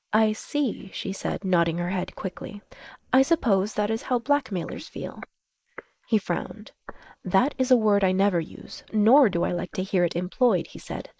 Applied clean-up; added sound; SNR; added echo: neural mask model Resemble Enhance denoiser.